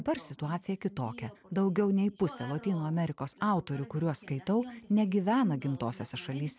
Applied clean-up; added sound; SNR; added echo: none; none; none; none.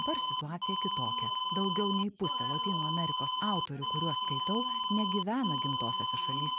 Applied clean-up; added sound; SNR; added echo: none; Alarm; -4 dB; none.